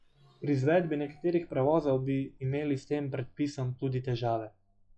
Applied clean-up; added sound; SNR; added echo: classical method log-MMSE.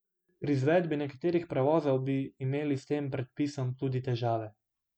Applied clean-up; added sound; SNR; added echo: none; none; none; none.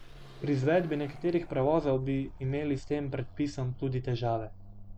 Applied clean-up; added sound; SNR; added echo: none; Car passing by / Accelerating, revving, vroom; 14 dB; none.